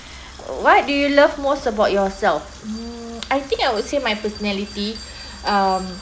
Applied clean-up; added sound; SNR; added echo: none; Water tap, faucet + Bell; 20 dB; none.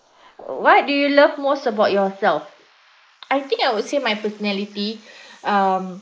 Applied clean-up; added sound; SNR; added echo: neural mask model Resemble Enhance denoiser.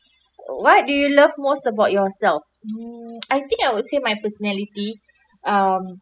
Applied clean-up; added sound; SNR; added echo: classical method spectral subtraction.